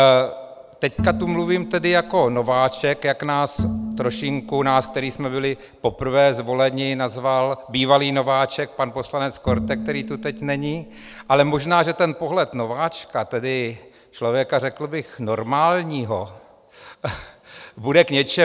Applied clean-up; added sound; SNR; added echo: none; Bowed string instrument; 8 dB; none.